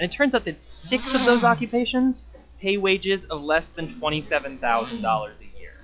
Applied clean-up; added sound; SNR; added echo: classical method log-MMSE.